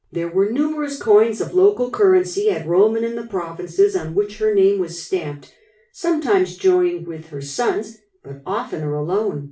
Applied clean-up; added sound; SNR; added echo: none; none; none; reverberation time 0.3 s.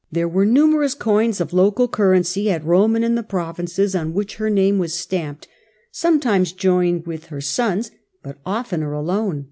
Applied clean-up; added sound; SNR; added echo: none; none; none; none.